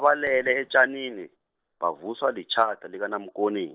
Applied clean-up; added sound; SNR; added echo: neural separator model SepFormer DNS4.